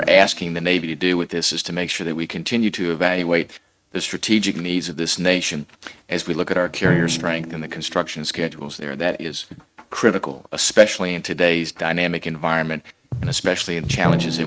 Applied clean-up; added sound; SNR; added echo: neural mask model RNNoise.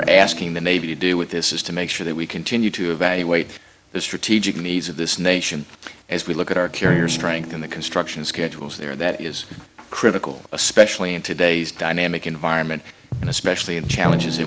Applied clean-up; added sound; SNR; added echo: none; Drum; 11 dB; none.